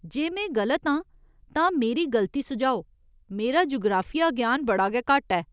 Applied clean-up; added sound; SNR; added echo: none; none; none; none.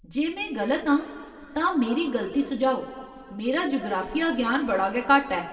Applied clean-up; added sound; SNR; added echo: none; none; none; reverberation time 1.7 s.